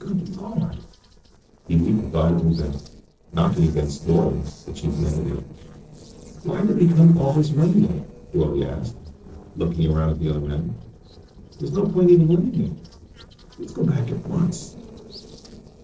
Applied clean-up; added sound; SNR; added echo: neural separator model SepFormer DNS4.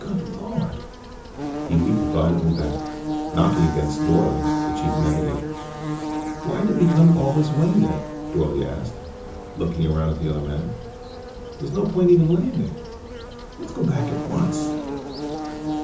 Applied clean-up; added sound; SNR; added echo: none; Buzz / Bird; 6 dB; reverberation time 0.6 s.